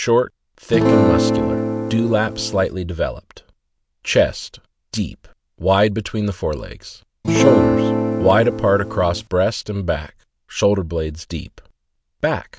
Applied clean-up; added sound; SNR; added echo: none; Acoustic guitar / Strum; -3 dB; none.